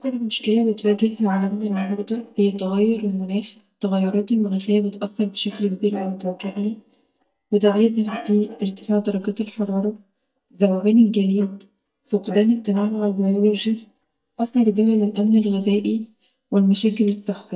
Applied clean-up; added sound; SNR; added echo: neural mask model DeepFilterNet 3.